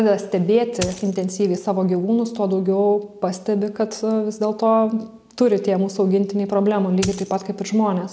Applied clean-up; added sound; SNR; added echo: none; Coin (dropping); 12 dB; none.